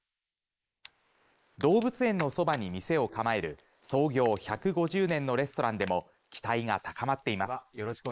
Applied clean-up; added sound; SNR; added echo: neural mask model Resemble Enhance denoiser.